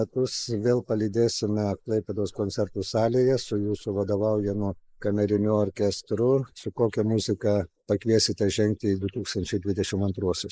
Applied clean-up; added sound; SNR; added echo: neural mask model Resemble Enhance denoiser.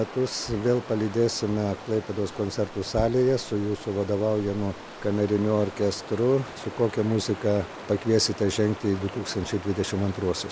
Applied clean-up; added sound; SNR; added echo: none; Stream; 14 dB; none.